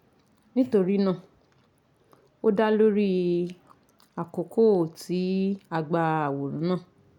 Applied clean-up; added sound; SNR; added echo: none; none; none; none.